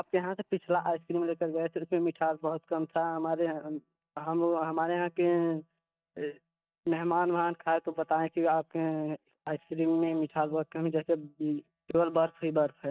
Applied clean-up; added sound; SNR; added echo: neural mask model DeepFilterNet 3.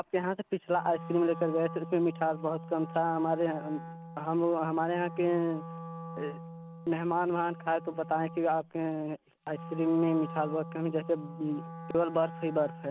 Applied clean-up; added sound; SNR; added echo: none; Wind instrument, woodwind instrument; 12 dB; none.